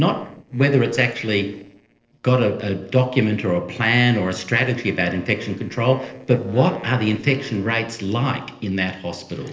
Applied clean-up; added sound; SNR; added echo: neural separator model SepFormer DNS4.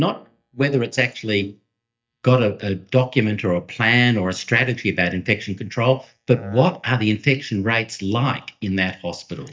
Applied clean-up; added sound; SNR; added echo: neural mask model DeepFilterNet 3.